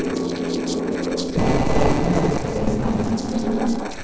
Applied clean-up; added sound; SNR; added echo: neural separator model SepFormer DNS4.